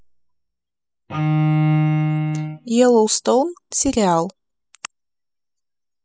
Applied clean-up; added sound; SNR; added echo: classical method spectral subtraction.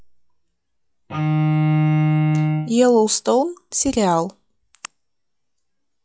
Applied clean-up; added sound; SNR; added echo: classical method log-MMSE.